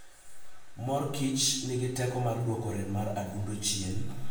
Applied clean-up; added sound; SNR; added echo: none; none; none; reverberation time 0.7 s.